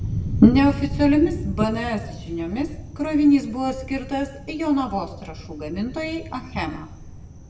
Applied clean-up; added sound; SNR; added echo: none; Thunder; 9 dB; reverberation time 0.9 s.